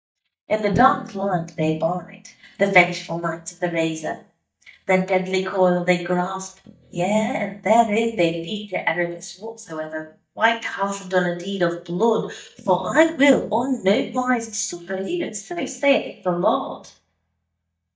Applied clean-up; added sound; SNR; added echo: neural mask model DeepFilterNet 3.